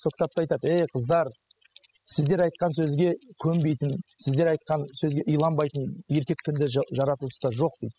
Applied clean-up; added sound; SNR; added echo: classical method spectral subtraction.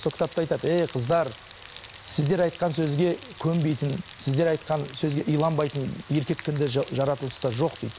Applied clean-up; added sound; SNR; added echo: none; Rain; 19 dB; none.